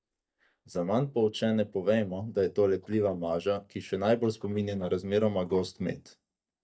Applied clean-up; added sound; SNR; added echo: neural mask model DeepFilterNet 3.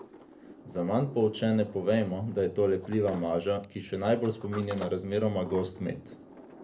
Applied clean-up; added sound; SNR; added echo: none; Sliding door; 18 dB; reverberation time 0.3 s.